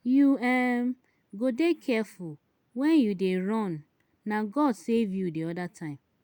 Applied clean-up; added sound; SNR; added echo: none; none; none; none.